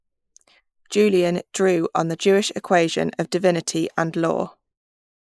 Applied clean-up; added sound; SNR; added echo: neural mask model Resemble Enhance denoiser.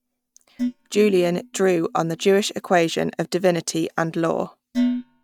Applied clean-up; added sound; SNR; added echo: neural mask model DeepFilterNet 3.